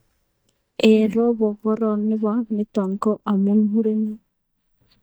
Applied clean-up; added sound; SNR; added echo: neural mask model DeepFilterNet 3.